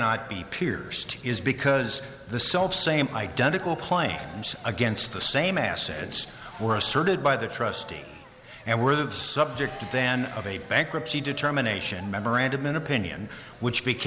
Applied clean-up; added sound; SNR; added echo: none; Engine + Cheering; 20 dB; none.